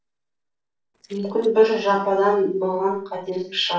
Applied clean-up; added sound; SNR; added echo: neural separator model SepFormer DNS4.